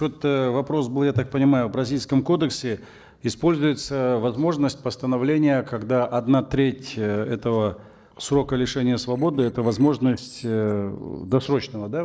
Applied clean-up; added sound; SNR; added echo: neural separator model SepFormer DNS4.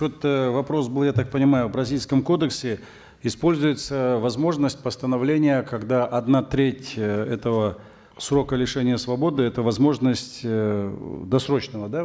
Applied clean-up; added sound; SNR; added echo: none; none; none; none.